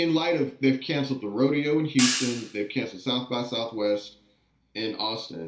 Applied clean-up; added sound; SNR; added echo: none; Hi-hat; 6 dB; reverberation time 0.4 s.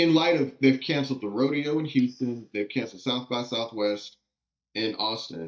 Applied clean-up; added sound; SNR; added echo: neural mask model DeepFilterNet 3.